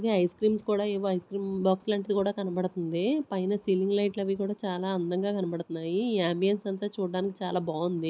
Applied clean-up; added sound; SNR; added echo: none; none; none; none.